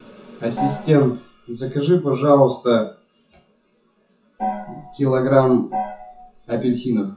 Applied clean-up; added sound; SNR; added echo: classical method WPE with log-MMSE.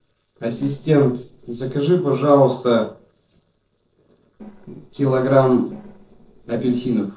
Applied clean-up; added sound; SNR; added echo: neural separator model SepFormer DNS4.